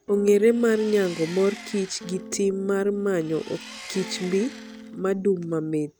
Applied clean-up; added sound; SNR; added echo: none; Electric guitar / Strum + Engine; 15 dB; none.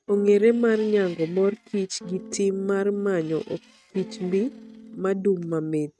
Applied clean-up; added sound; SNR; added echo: neural mask model RNNoise.